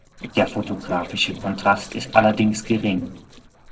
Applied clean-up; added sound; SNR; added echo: neural separator model SepFormer DNS4.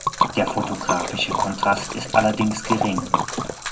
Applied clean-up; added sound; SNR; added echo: none; Liquid; 2 dB; reverberation time 0.3 s.